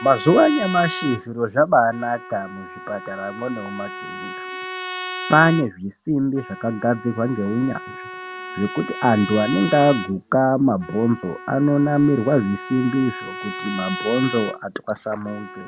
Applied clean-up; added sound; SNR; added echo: none; Trumpet; 12 dB; none.